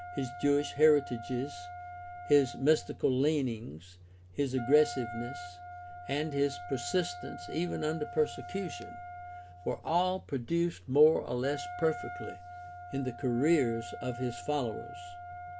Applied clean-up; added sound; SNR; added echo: none; Wind instrument, woodwind instrument; 13 dB; none.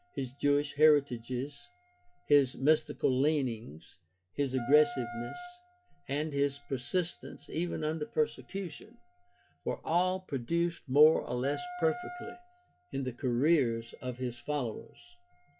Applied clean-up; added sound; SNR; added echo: classical method log-MMSE.